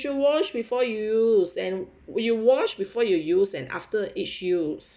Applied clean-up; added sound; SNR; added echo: none; none; none; none.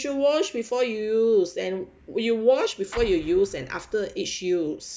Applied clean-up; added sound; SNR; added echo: none; Explosion; 16 dB; none.